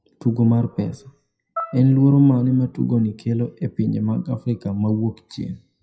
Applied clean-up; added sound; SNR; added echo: classical method WPE with log-MMSE.